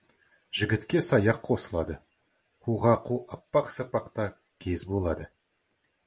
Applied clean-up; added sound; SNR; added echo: none; none; none; none.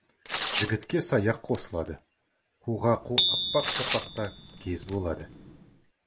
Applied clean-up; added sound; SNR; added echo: none; Bicycle bell + Tearing; 0 dB; none.